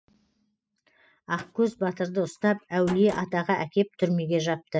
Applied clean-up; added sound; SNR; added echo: classical method spectral subtraction.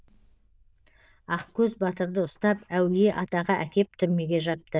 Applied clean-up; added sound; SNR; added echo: neural diffusion model UNIVERSE++.